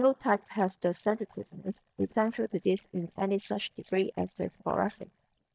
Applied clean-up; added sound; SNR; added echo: neural mask model DeepFilterNet 3.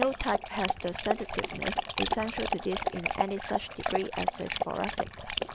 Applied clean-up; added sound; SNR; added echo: none; Dog; -1 dB; none.